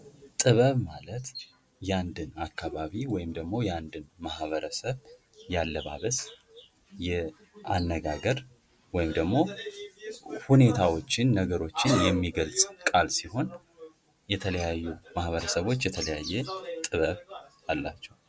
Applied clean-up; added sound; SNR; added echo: none; none; none; none.